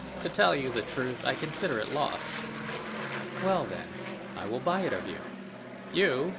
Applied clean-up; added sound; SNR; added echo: none; Aircraft; 6 dB; none.